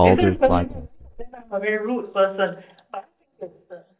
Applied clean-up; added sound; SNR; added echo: neural mask model DeepFilterNet 3.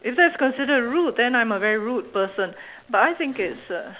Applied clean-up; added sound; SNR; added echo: none; none; none; none.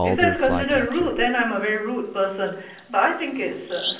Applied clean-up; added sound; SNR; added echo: none; Bird vocalization, bird call, bird song; 7 dB; reverberation time 0.6 s.